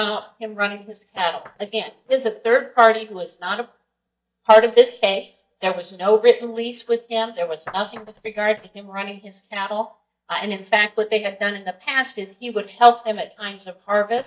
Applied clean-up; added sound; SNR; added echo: neural mask model DeepFilterNet 3.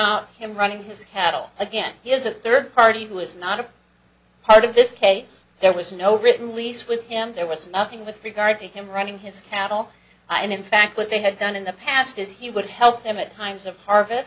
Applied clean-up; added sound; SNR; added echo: none; none; none; none.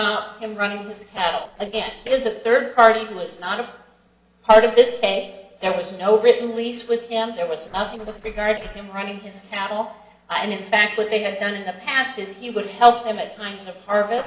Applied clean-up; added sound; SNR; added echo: neural separator model SepFormer DNS4.